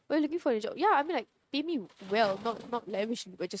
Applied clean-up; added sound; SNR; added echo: neural mask model RNNoise.